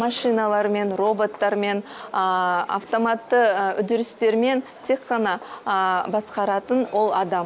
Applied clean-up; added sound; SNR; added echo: none; none; none; none.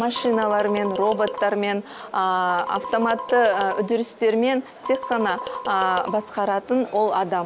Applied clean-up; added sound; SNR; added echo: none; Marimba, xylophone; 11 dB; none.